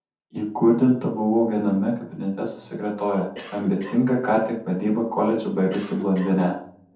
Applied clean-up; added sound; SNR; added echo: neural separator model SepFormer DNS4.